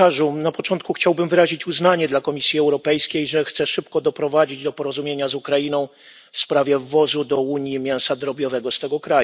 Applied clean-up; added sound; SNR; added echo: none; none; none; none.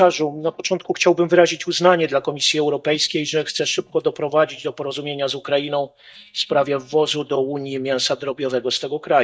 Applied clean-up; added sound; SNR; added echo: neural mask model DeepFilterNet 3.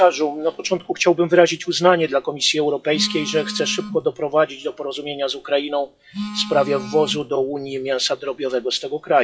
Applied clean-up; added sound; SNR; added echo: classical method WPE with log-MMSE.